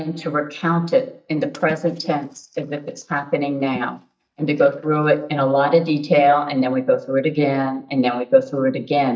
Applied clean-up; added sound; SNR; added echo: neural mask model DeepFilterNet 3.